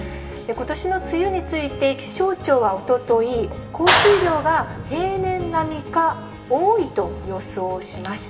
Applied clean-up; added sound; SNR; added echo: none; Clapping; 1 dB; reverberation time 1.2 s.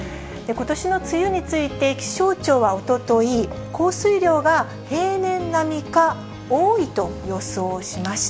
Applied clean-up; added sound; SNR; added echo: none; none; none; none.